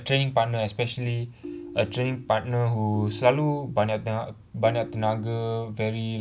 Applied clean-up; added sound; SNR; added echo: none; Ringtone; 16 dB; none.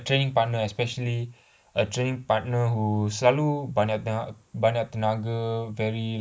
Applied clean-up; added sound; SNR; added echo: neural mask model Resemble Enhance denoiser.